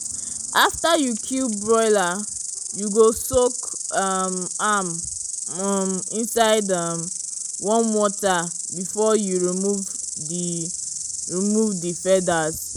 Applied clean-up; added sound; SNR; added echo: none; Insect; 7 dB; none.